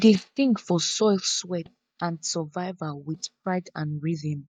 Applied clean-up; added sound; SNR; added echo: neural mask model DeepFilterNet 3.